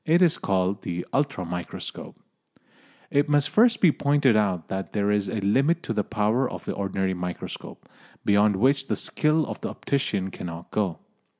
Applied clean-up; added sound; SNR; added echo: none; none; none; none.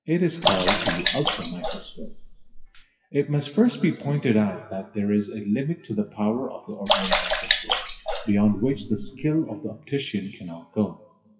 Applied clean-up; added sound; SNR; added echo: classical method WPE with log-MMSE.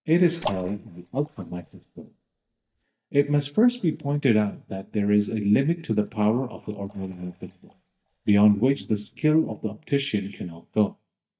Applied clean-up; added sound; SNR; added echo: neural mask model DeepFilterNet 3.